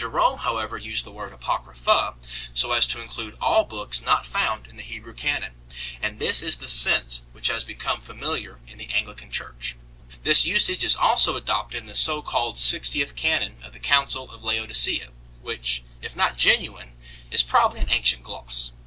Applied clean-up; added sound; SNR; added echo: none; none; none; none.